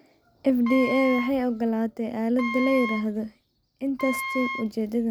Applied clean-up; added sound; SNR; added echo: none; Wind instrument, woodwind instrument; 8 dB; none.